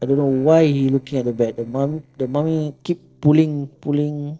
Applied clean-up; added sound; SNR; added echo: neural separator model SepFormer DNS4.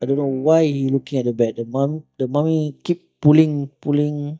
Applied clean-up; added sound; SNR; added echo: neural mask model DeepFilterNet 3.